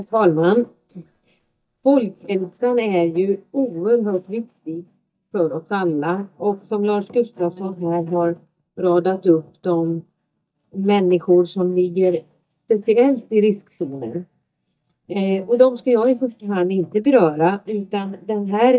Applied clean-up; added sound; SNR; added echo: neural mask model DeepFilterNet 3.